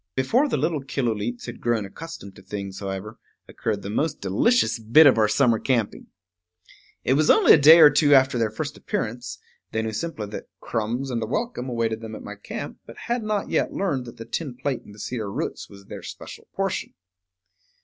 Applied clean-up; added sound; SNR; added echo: none; none; none; none.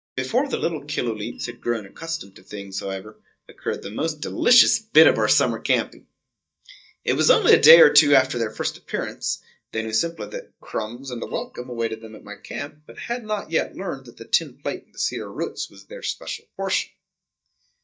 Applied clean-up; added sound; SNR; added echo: neural mask model DeepFilterNet 3.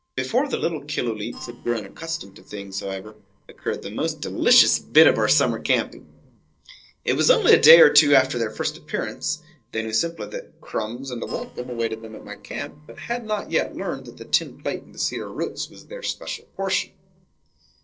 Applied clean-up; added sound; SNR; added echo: neural separator model SepFormer DNS4.